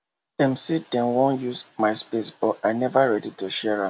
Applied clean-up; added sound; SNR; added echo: none; none; none; none.